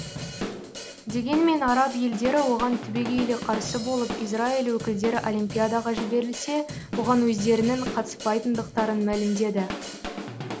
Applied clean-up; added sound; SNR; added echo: none; Drum / Drum kit; 10 dB; none.